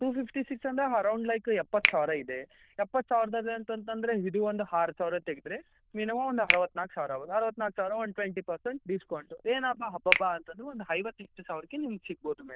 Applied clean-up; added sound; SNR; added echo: neural diffusion model UNIVERSE++.